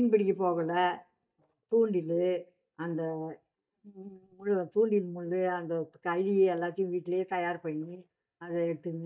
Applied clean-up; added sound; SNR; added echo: neural mask model DeepFilterNet 3.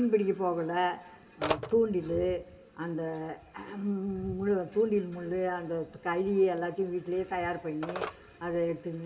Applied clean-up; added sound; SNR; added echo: none; Telephone; 14 dB; reverberation time 1.5 s.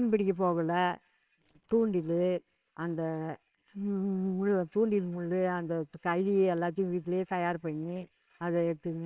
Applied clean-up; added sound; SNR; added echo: neural separator model SepFormer WHAMR!.